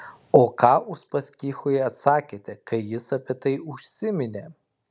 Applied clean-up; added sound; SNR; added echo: none; none; none; none.